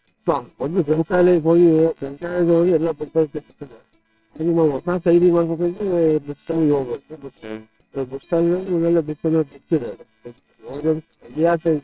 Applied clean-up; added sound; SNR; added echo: neural separator model SepFormer WHAMR!.